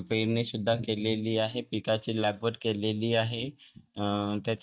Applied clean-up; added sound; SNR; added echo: neural mask model DeepFilterNet 3.